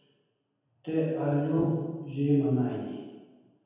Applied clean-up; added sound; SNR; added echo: none; none; none; reverberation time 1.2 s.